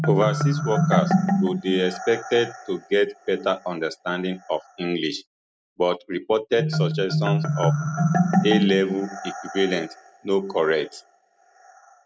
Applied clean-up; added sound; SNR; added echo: none; Marimba, xylophone; 1 dB; none.